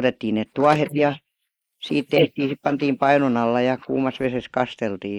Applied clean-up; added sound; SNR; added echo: neural mask model Resemble Enhance denoiser.